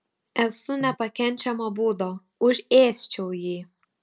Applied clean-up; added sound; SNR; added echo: none; none; none; none.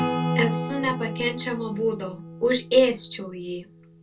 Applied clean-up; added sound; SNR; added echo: none; Acoustic guitar / Strum; 5 dB; reverberation time 0.2 s.